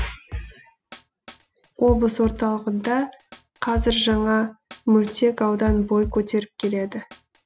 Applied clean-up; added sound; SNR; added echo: none; Drum kit; 11 dB; none.